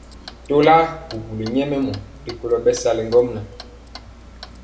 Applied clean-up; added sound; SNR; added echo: none; Clock; 18 dB; reverberation time 0.8 s.